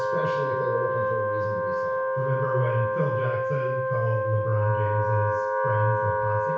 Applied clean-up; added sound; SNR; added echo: none; Wind instrument, woodwind instrument; -3 dB; reverberation time 0.6 s.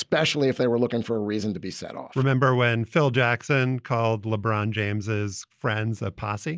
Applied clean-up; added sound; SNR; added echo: none; none; none; none.